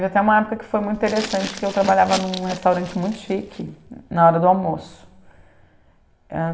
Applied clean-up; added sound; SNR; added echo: none; Glass; 13 dB; reverberation time 0.7 s.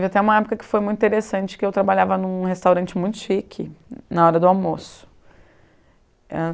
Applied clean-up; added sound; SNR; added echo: none; none; none; none.